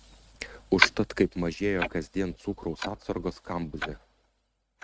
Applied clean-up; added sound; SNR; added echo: neural mask model RNNoise.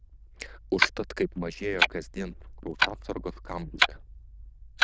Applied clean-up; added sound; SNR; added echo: neural diffusion model UNIVERSE++.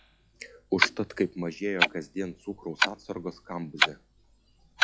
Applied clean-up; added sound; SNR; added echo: classical method log-MMSE.